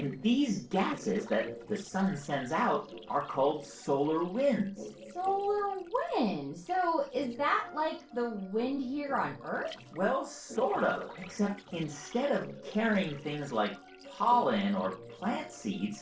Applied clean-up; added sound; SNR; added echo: neural separator model SepFormer DNS4.